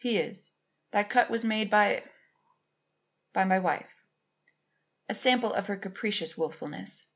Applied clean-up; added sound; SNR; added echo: none; none; none; none.